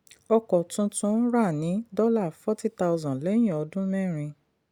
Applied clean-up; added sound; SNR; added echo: none; none; none; none.